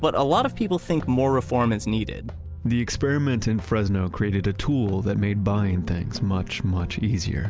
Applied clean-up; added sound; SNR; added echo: none; none; none; none.